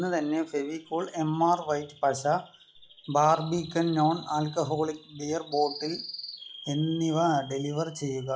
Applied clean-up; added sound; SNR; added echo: classical method log-MMSE.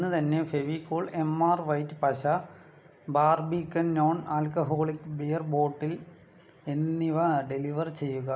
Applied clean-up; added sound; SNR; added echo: none; none; none; none.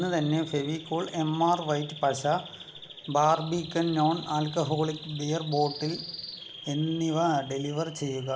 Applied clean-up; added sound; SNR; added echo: none; Bird vocalization, bird call, bird song; 15 dB; none.